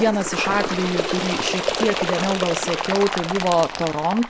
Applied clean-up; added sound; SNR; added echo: none; Bird; 3 dB; none.